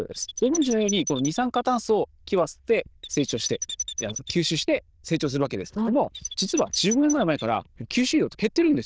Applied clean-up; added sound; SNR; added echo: neural diffusion model UNIVERSE++.